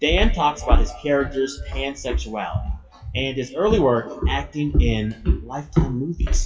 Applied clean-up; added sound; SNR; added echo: classical method WPE with log-MMSE.